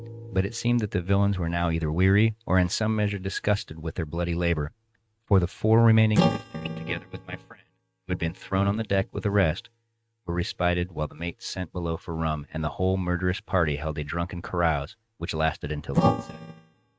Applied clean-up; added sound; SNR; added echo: neural mask model RNNoise.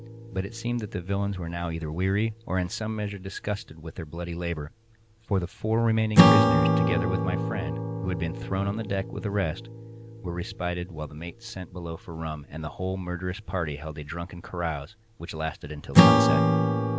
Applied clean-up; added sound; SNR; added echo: none; Acoustic guitar / Strum; -3 dB; none.